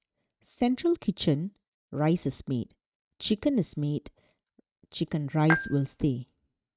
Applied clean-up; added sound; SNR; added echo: neural mask model RNNoise.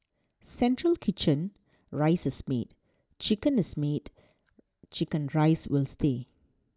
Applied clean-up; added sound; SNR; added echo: none; none; none; none.